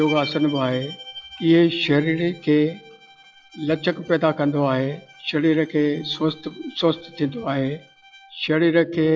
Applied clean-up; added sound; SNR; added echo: classical method log-MMSE.